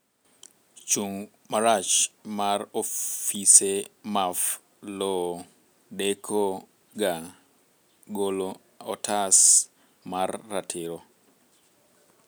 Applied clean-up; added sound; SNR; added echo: none; none; none; none.